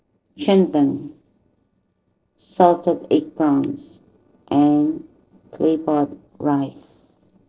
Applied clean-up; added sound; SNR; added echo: neural separator model SepFormer DNS4.